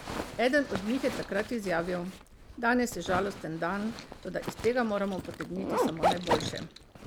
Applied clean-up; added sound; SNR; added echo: none; Zipper (clothing); 4 dB; none.